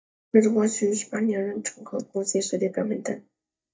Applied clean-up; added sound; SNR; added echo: neural mask model DeepFilterNet 3.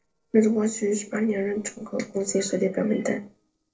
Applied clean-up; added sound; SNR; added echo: neural separator model SepFormer DNS4.